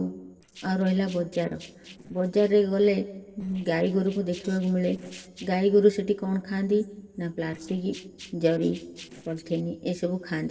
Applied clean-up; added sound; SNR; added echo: neural separator model SepFormer DNS4.